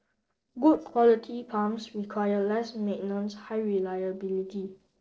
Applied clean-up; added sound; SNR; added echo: neural separator model SepFormer DNS4.